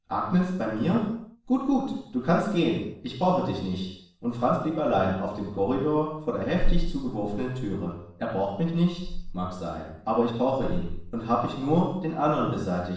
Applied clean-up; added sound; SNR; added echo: none; none; none; reverberation time 0.6 s.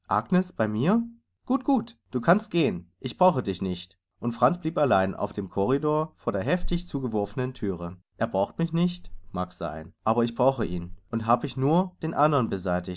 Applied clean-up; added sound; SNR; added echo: none; none; none; none.